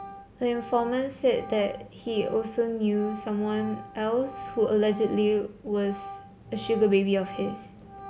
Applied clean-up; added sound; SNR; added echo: none; Organ; 16 dB; none.